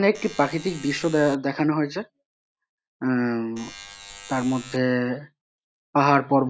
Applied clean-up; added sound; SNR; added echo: none; Alarm; 17 dB; none.